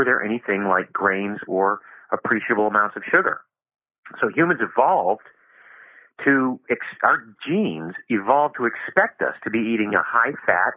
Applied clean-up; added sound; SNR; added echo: neural mask model Resemble Enhance denoiser.